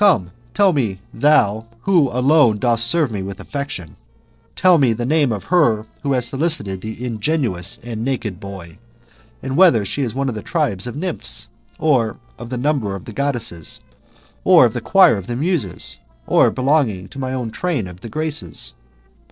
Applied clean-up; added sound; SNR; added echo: neural separator model SepFormer DNS4.